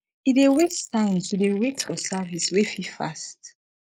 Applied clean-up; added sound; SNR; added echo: neural mask model Resemble Enhance denoiser.